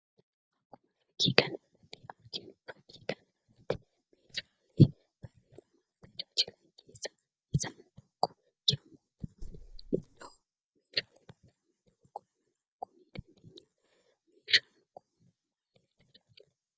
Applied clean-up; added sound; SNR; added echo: neural mask model DeepFilterNet 3.